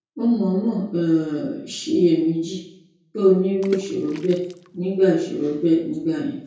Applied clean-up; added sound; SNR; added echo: none; Water / Splash, splatter; 19 dB; reverberation time 0.6 s.